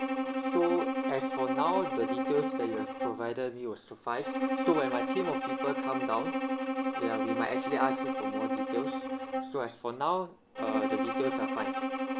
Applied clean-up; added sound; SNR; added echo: none; Bowed string instrument; -1 dB; none.